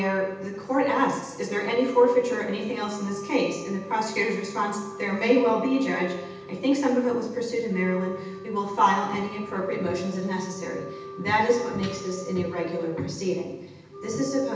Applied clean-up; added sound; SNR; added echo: none; Wind instrument, woodwind instrument; 15 dB; reverberation time 0.9 s.